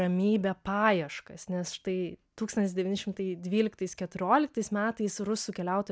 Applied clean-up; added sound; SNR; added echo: none; none; none; none.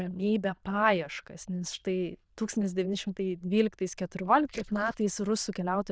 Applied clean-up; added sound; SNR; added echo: neural diffusion model UNIVERSE++.